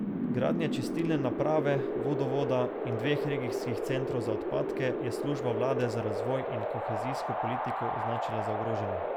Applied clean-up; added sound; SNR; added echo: none; Wind; -1 dB; none.